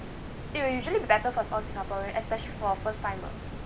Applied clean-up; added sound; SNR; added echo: none; Water; 7 dB; none.